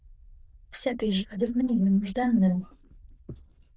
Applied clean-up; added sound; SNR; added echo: neural diffusion model UNIVERSE++.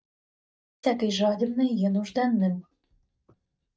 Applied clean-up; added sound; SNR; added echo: neural mask model DeepFilterNet 3.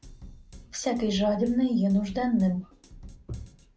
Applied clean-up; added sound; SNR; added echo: none; Drum kit; 19 dB; none.